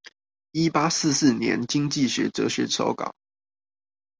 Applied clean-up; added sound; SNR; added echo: none; none; none; none.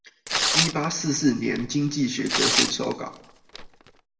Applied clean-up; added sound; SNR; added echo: none; Tearing; 1 dB; reverberation time 0.6 s.